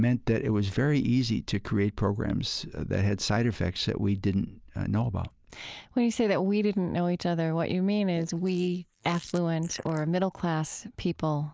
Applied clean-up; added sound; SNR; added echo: neural mask model Resemble Enhance denoiser.